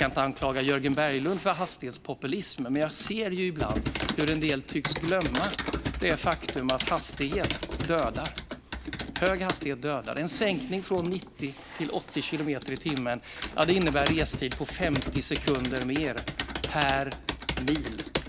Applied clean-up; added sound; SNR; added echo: none; Computer keyboard; 6 dB; none.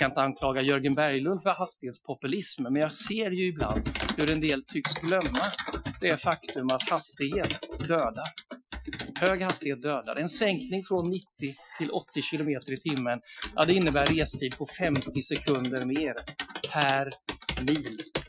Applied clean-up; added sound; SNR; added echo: classical method Wiener filter.